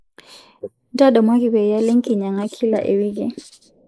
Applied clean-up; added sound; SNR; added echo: neural mask model Resemble Enhance denoiser.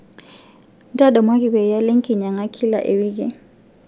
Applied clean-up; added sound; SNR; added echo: none; none; none; none.